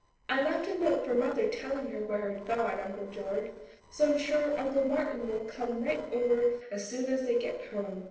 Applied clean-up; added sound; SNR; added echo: neural separator model SepFormer DNS4.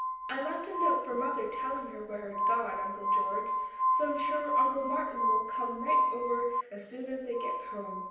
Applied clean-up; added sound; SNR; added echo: none; Glass; -5 dB; reverberation time 0.9 s.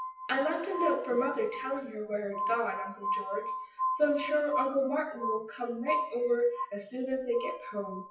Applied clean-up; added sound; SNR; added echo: classical method WPE with log-MMSE.